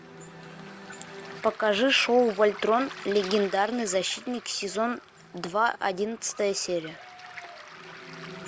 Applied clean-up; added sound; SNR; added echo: none; Waves, surf; 17 dB; none.